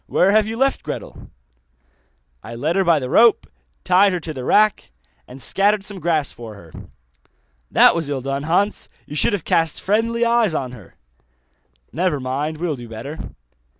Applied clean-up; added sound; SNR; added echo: none; none; none; none.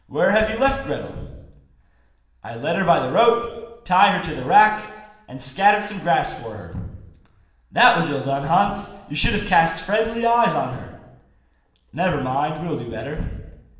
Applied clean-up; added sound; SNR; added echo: none; none; none; reverberation time 1.1 s.